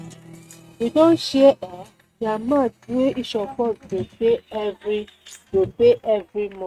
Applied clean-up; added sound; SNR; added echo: neural mask model RNNoise.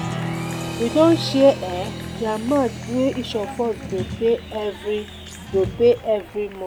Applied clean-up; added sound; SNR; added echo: none; Applause; 9 dB; none.